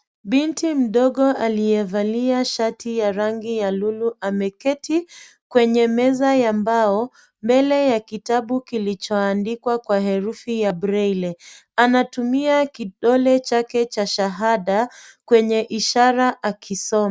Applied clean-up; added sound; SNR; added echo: none; none; none; none.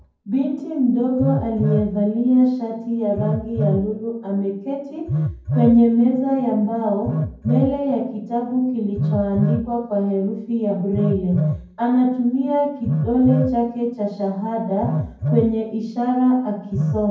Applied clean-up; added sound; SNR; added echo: none; Telephone; 6 dB; reverberation time 0.9 s.